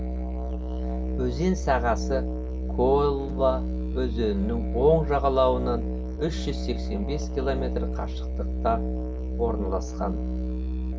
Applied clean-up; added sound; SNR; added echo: none; Musical instrument; 1 dB; reverberation time 0.2 s.